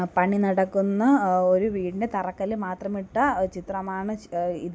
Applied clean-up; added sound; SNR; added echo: none; none; none; none.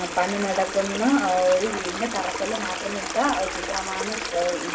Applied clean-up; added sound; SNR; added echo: none; Stream; 5 dB; reverberation time 0.2 s.